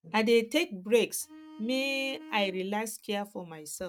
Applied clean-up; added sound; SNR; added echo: neural mask model RNNoise.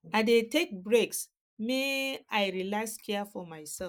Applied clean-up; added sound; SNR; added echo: neural mask model Resemble Enhance denoiser.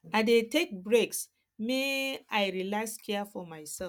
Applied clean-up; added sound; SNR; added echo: none; none; none; none.